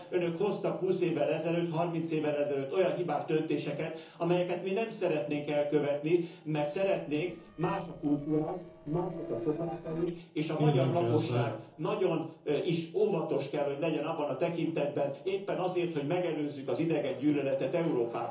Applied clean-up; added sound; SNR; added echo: neural separator model SepFormer DNS4.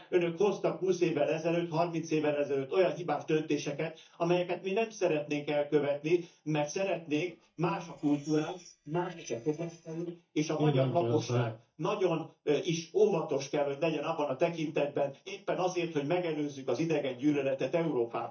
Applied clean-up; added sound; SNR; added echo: neural mask model DeepFilterNet 3.